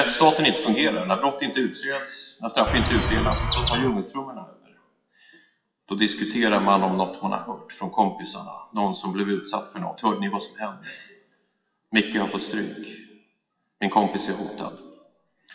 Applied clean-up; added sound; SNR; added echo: classical method WPE with log-MMSE.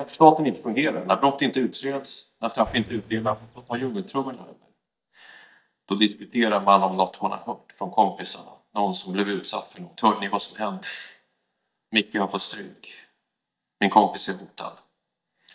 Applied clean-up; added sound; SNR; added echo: neural mask model DeepFilterNet 3.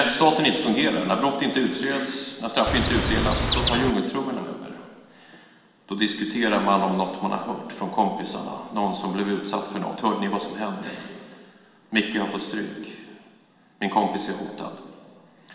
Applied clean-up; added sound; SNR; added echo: none; Chirp, tweet; -1 dB; reverberation time 1.6 s.